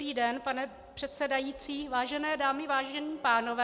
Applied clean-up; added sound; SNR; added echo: none; none; none; none.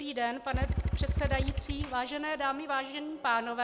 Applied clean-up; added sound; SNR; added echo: none; Motorcycle / Engine; -1 dB; none.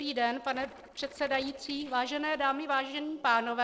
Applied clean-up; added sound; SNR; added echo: neural separator model SepFormer DNS4.